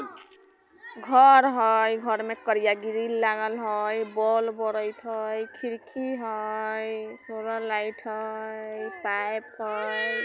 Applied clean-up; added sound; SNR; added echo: none; none; none; none.